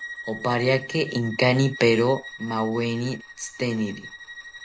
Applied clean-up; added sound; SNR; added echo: none; Bowed string instrument; 15 dB; none.